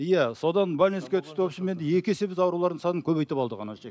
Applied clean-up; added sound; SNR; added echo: none; none; none; none.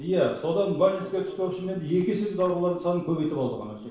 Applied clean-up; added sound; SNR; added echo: neural separator model SepFormer DNS4.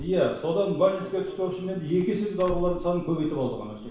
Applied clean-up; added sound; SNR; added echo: none; Doorbell; 14 dB; reverberation time 0.7 s.